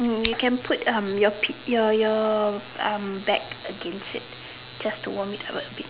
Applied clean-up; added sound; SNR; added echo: none; Scissors; 8 dB; none.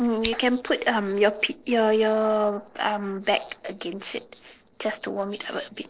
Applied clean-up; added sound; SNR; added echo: neural separator model SepFormer DNS4.